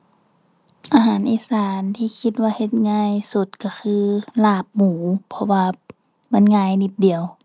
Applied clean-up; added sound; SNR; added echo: none; none; none; none.